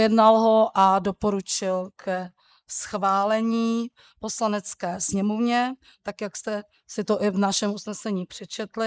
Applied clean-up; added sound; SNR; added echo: neural mask model Resemble Enhance denoiser.